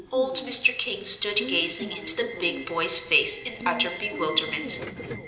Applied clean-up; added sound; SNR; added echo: none; Subway, metro, underground / Alarm; 15 dB; reverberation time 0.9 s.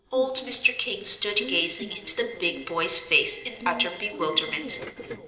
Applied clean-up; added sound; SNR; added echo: neural separator model SepFormer DNS4.